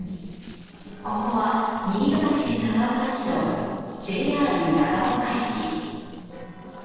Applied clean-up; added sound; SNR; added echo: neural separator model SepFormer DNS4.